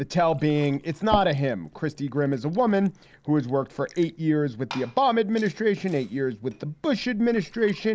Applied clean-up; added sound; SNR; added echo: none; Fill (with liquid) / Glass; 17 dB; none.